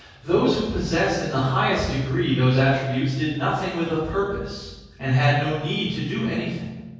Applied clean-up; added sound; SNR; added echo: none; none; none; reverberation time 1.3 s.